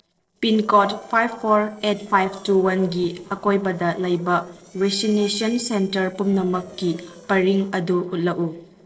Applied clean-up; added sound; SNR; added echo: neural separator model SepFormer DNS4.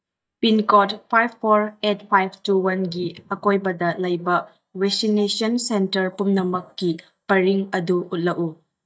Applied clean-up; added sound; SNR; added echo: neural mask model DeepFilterNet 3.